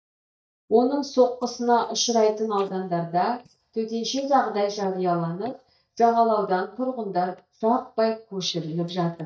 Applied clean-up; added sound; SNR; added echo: neural mask model DeepFilterNet 3.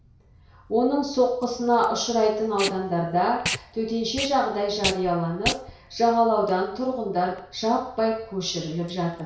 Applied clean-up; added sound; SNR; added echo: none; Packing tape, duct tape; 12 dB; reverberation time 0.6 s.